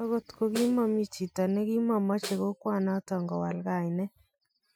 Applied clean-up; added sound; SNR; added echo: classical method Wiener filter.